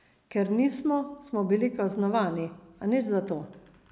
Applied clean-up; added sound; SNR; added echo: none; none; none; none.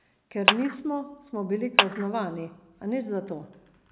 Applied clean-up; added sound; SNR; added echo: none; Clapping; -3 dB; none.